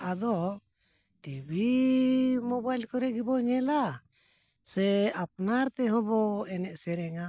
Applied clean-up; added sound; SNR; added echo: none; none; none; none.